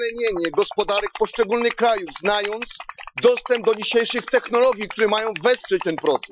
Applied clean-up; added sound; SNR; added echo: classical method Wiener filter.